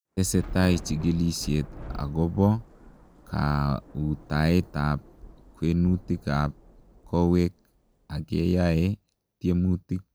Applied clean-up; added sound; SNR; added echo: none; Thunder / Rain; 17 dB; none.